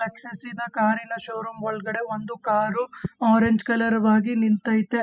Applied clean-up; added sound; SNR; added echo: classical method spectral subtraction.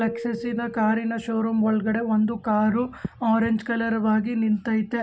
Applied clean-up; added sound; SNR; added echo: none; Keyboard (musical); 18 dB; none.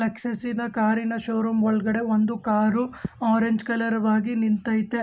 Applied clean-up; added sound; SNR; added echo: neural mask model Resemble Enhance denoiser.